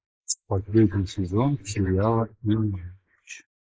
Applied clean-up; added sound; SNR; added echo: neural mask model Resemble Enhance denoiser.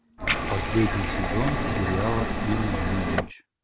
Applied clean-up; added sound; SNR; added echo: none; Liquid; -2 dB; none.